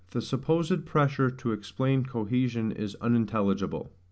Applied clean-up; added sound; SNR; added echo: none; none; none; none.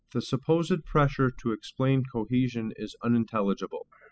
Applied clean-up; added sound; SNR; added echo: classical method spectral subtraction.